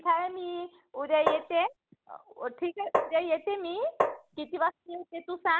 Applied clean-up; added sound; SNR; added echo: none; Tap; 0 dB; none.